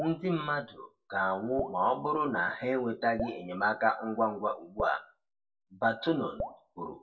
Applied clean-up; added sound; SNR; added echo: none; Drip; 13 dB; reverberation time 0.1 s.